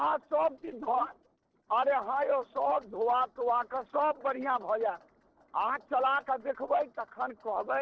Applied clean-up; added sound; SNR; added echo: neural separator model SepFormer DNS4.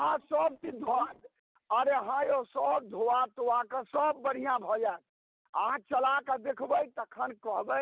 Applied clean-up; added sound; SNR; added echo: none; none; none; none.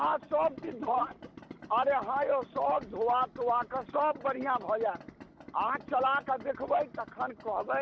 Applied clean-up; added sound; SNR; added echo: none; Idling; 18 dB; none.